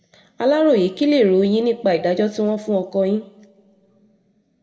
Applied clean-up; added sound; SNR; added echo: none; none; none; reverberation time 0.9 s.